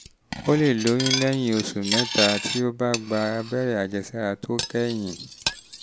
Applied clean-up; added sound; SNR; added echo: none; Cutlery, silverware; 6 dB; none.